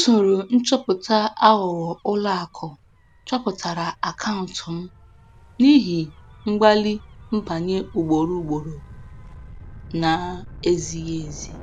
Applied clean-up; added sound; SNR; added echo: none; Gull, seagull / Waves, surf / Siren; 20 dB; none.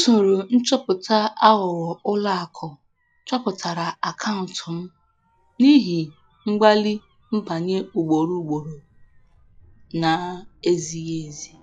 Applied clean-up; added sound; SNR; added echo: classical method log-MMSE.